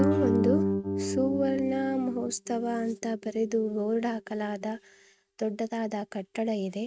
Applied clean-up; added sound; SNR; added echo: neural mask model RNNoise.